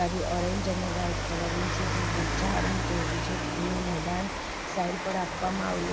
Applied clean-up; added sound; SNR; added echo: none; Rain; -2 dB; none.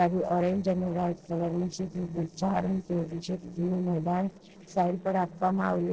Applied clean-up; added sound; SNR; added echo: neural separator model SepFormer DNS4.